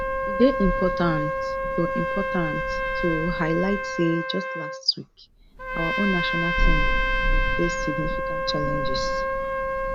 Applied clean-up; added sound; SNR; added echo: none; Trumpet + Thunder; -3 dB; none.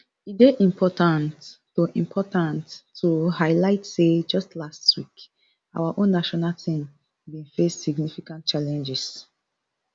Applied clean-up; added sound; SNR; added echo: none; none; none; none.